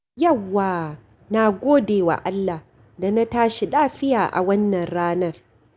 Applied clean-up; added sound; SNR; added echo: none; none; none; none.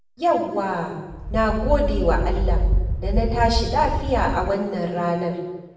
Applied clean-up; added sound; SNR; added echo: none; Thunder / Wind; -1 dB; reverberation time 1.0 s.